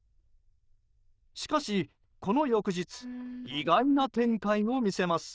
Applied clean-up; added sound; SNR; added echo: neural diffusion model UNIVERSE++.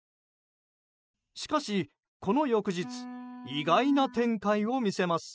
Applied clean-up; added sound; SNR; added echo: classical method spectral subtraction.